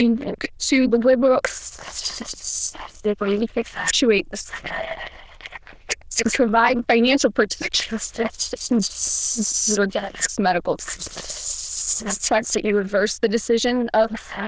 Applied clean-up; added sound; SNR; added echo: neural diffusion model UNIVERSE++.